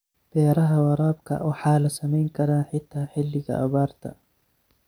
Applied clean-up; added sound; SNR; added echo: none; none; none; none.